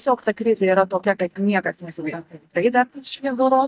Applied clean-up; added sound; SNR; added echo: neural mask model DeepFilterNet 3.